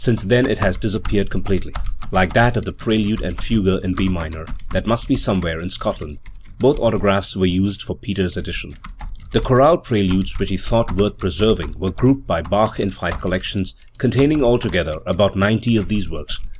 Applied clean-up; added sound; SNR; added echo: none; Typing; 8 dB; none.